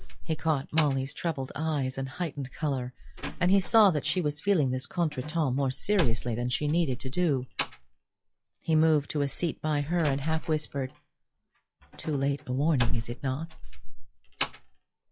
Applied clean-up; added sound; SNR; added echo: classical method log-MMSE.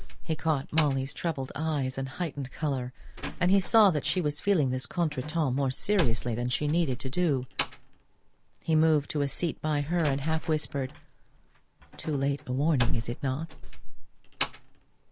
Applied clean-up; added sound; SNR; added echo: none; Slam; 2 dB; none.